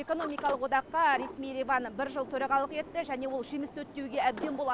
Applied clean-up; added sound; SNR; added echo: none; Sliding door; 13 dB; none.